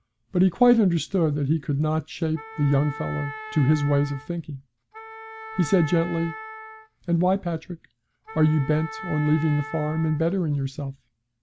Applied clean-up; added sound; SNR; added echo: none; Wind instrument, woodwind instrument; 14 dB; none.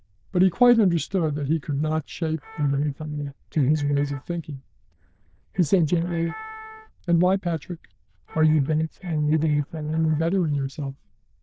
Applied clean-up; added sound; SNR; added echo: neural diffusion model UNIVERSE++.